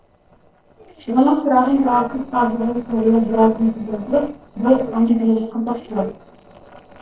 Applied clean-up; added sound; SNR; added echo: neural separator model SepFormer DNS4.